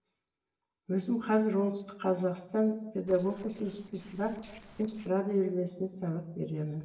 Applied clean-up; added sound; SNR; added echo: neural separator model SepFormer DNS4.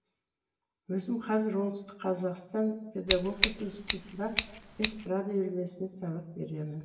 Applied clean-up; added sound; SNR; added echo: none; Scissors; -3 dB; reverberation time 0.9 s.